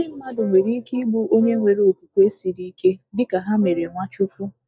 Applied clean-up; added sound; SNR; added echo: neural mask model DeepFilterNet 3.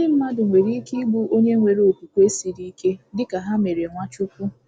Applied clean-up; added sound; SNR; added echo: none; none; none; none.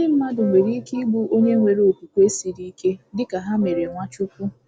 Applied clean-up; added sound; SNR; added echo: none; Wind instrument, woodwind instrument; 11 dB; none.